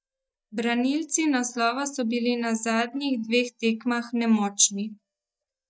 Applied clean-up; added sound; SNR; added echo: neural mask model DeepFilterNet 3.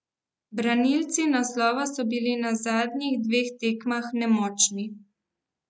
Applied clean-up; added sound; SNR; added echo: none; none; none; none.